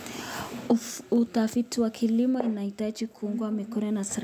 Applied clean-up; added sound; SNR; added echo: none; none; none; none.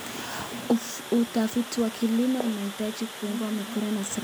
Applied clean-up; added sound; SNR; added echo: none; Water; 12 dB; none.